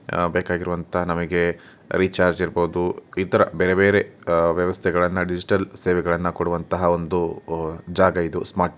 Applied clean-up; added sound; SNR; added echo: none; none; none; none.